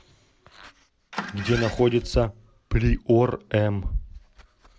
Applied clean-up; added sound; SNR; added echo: none; Engine starting; 11 dB; none.